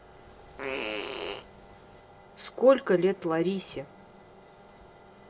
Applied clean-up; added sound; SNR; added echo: none; Fart; 8 dB; reverberation time 0.3 s.